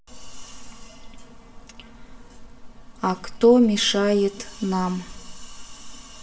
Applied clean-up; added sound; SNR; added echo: none; none; none; reverberation time 0.4 s.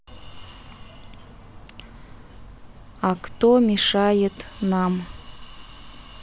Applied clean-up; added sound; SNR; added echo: none; none; none; none.